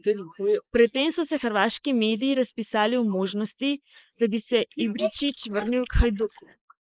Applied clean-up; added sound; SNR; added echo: neural mask model Resemble Enhance denoiser.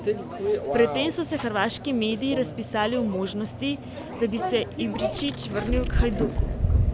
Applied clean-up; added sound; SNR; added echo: none; Microwave oven; 0 dB; none.